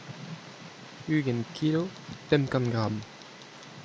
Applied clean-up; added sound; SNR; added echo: none; Tick; 14 dB; none.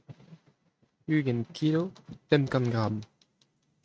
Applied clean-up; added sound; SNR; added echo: neural mask model RNNoise.